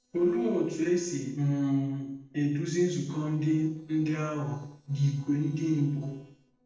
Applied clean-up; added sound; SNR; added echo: neural separator model SepFormer DNS4.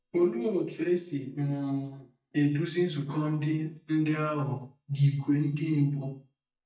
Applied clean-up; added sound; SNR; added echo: neural mask model DeepFilterNet 3.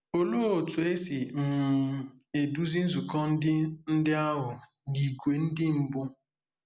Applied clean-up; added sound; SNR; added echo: none; none; none; none.